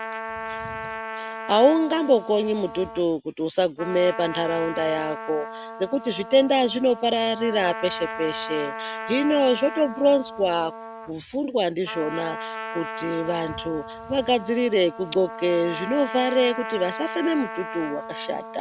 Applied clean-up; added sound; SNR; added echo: none; Trumpet; 10 dB; none.